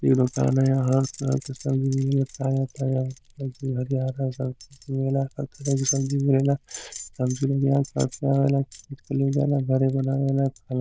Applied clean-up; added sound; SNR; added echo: neural diffusion model UNIVERSE++.